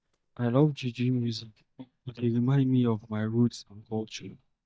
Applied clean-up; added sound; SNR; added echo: neural mask model DeepFilterNet 3.